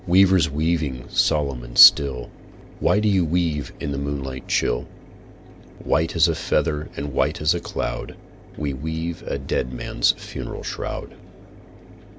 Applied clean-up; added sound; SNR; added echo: none; Mechanisms; 19 dB; none.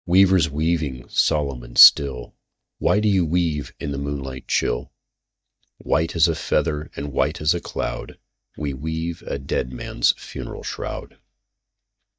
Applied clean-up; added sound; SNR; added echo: neural mask model DeepFilterNet 3.